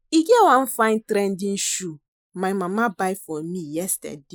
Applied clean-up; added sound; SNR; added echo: neural mask model Resemble Enhance denoiser.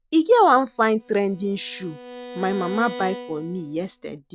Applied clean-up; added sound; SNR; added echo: none; Bowed string instrument; 16 dB; none.